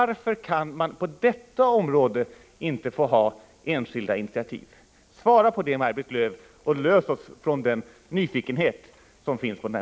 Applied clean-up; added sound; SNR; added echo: none; none; none; none.